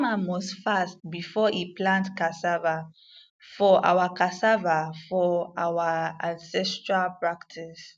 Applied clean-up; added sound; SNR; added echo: none; none; none; none.